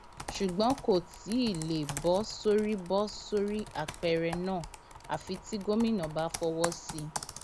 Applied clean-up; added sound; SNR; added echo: none; Computer keyboard; 12 dB; none.